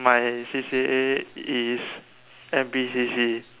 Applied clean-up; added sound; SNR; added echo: none; none; none; none.